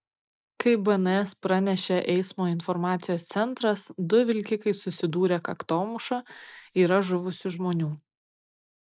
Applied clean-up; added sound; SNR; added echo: neural mask model Resemble Enhance denoiser.